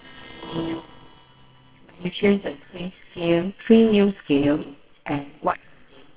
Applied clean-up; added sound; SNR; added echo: neural separator model SepFormer WHAMR!.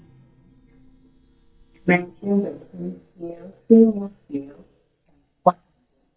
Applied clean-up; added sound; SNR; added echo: neural mask model DeepFilterNet 3.